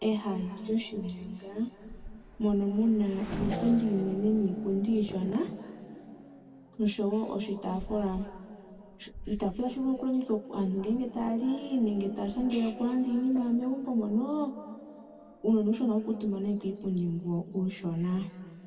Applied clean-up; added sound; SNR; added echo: none; Race car, auto racing / Accelerating, revving, vroom; 15 dB; reverberation time 2.5 s.